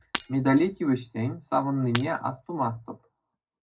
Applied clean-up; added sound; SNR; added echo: none; Shatter; 12 dB; reverberation time 0.3 s.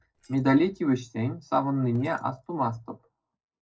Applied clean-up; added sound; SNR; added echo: neural separator model SepFormer DNS4.